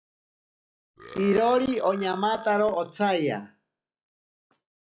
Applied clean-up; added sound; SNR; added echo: classical method log-MMSE.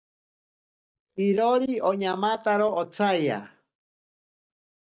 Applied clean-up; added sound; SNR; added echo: neural mask model DeepFilterNet 3.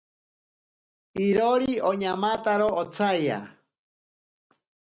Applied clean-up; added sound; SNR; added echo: none; none; none; none.